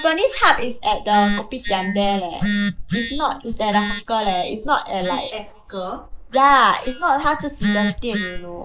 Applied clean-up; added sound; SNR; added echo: neural mask model Resemble Enhance denoiser.